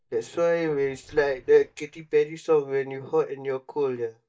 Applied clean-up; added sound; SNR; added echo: neural mask model DeepFilterNet 3.